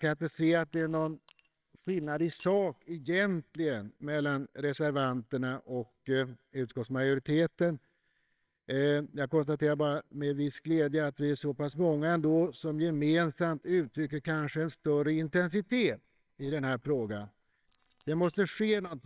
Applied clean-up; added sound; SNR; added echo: neural separator model SepFormer WHAMR!.